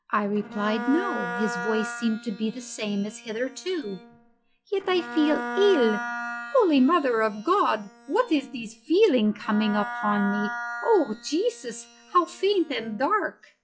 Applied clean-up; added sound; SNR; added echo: classical method log-MMSE.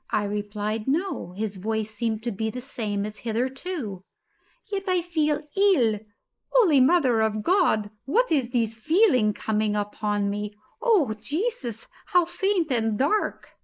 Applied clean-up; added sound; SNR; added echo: neural mask model Resemble Enhance denoiser.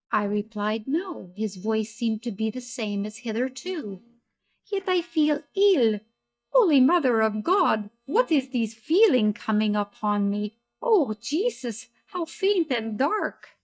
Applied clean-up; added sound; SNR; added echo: neural mask model DeepFilterNet 3.